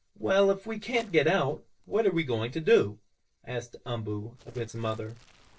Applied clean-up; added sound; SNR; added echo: neural separator model SepFormer DNS4.